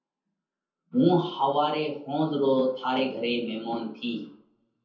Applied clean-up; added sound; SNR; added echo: none; none; none; reverberation time 0.5 s.